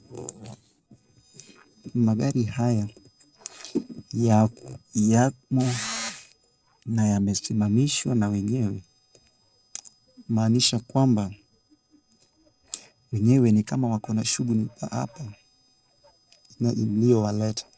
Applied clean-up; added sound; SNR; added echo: neural separator model SepFormer DNS4.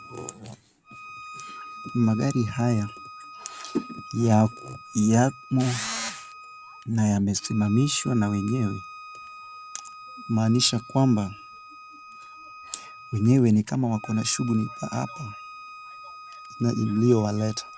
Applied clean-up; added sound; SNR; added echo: none; Bowed string instrument; 17 dB; none.